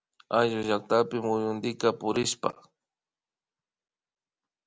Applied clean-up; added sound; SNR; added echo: none; none; none; none.